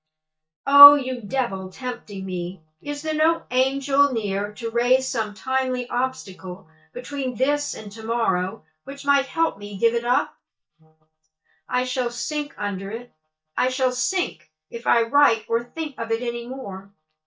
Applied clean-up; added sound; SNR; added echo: neural mask model DeepFilterNet 3.